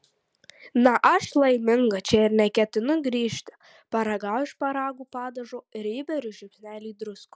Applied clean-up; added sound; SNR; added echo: none; none; none; none.